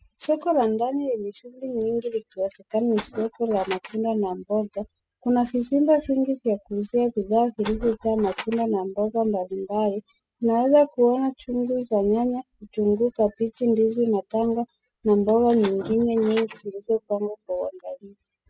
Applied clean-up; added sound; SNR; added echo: classical method spectral subtraction.